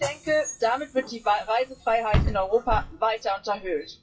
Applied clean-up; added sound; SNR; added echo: classical method WPE with log-MMSE.